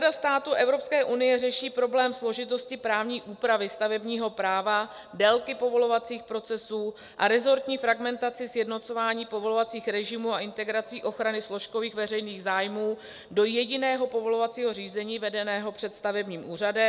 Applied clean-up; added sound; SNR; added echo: none; none; none; none.